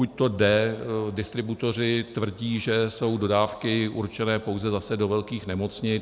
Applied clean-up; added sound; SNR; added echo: none; none; none; none.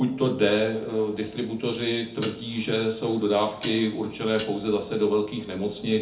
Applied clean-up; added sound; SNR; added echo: none; Dishes, pots, and pans; 17 dB; reverberation time 0.3 s.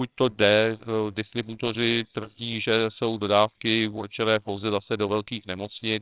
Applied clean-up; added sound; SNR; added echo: neural separator model SepFormer WHAMR!.